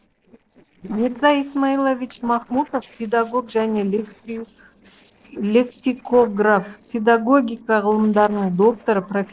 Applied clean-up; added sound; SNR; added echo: neural separator model SepFormer DNS4.